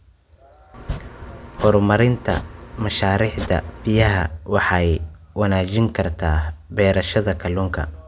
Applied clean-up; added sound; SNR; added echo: none; Domestic sounds, home sounds; 13 dB; none.